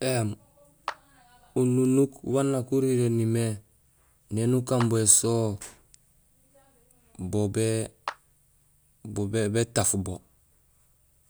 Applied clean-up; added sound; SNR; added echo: none; Clapping; 16 dB; none.